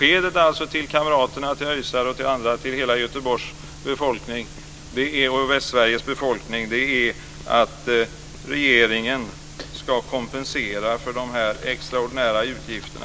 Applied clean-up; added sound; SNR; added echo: none; none; none; none.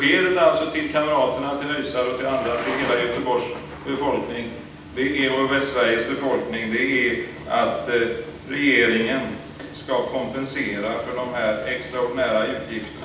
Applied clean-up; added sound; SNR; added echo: none; Thunder / Rain; 18 dB; reverberation time 0.8 s.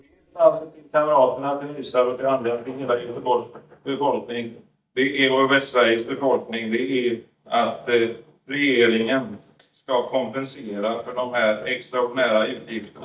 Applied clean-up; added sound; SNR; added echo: neural mask model DeepFilterNet 3.